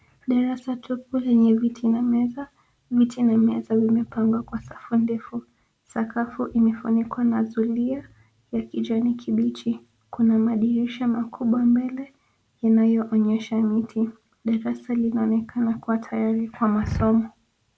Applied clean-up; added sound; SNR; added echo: none; none; none; none.